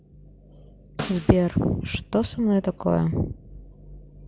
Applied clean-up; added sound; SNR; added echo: none; Snare drum; 14 dB; none.